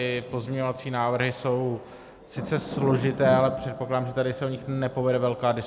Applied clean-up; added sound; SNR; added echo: none; Thunder / Rain; 11 dB; none.